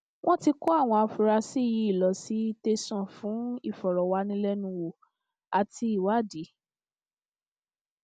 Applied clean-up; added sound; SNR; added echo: none; none; none; none.